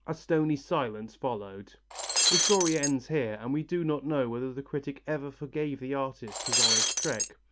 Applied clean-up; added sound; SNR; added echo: none; Shatter; -4 dB; none.